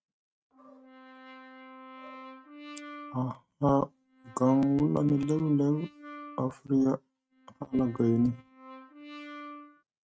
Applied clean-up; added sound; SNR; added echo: neural mask model RNNoise.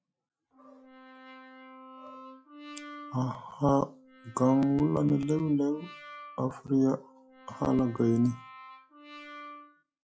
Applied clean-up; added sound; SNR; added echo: classical method log-MMSE.